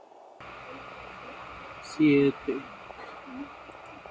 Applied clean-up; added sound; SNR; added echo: none; Boiling; 19 dB; none.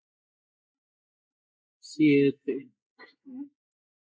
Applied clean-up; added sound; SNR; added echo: neural mask model Resemble Enhance denoiser.